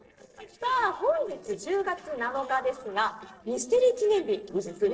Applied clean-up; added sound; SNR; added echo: neural separator model SepFormer DNS4.